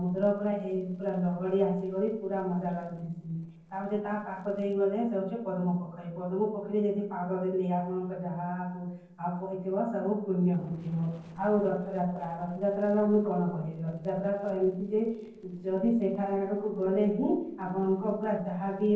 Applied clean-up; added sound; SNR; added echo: neural separator model SepFormer DNS4.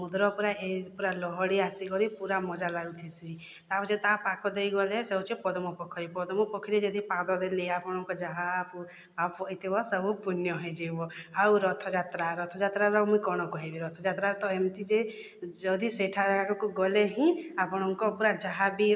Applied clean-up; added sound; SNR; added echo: none; none; none; none.